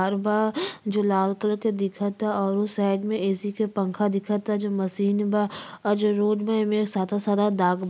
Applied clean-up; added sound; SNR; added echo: none; none; none; none.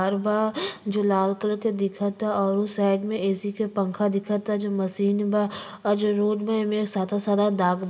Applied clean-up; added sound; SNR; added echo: none; none; none; reverberation time 0.9 s.